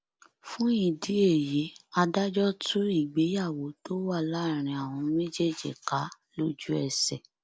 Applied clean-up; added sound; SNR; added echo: none; none; none; none.